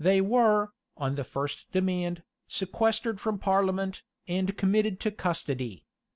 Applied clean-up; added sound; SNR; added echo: none; none; none; none.